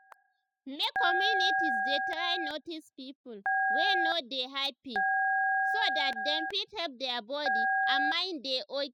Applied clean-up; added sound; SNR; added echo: classical method spectral subtraction.